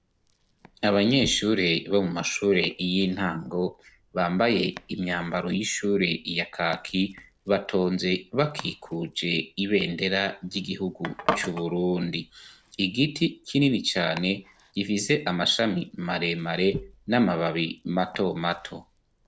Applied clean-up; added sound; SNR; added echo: neural separator model SepFormer DNS4.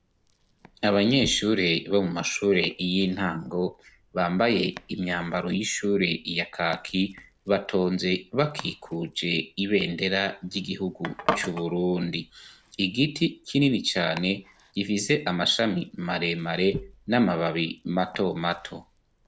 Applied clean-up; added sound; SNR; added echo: none; Domestic sounds, home sounds; 16 dB; none.